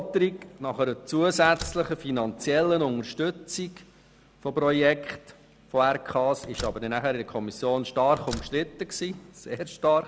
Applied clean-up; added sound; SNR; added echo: none; Slam; 17 dB; none.